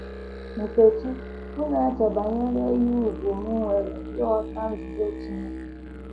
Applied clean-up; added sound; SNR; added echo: none; Musical instrument; 10 dB; none.